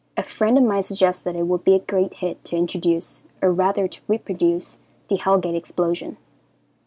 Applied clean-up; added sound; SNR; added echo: none; none; none; none.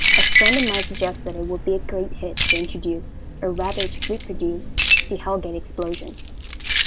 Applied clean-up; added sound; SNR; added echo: none; Keys jangling; -4 dB; none.